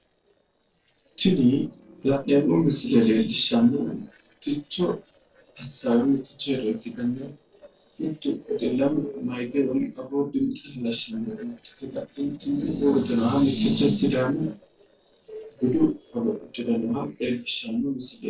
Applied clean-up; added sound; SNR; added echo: neural separator model SepFormer DNS4.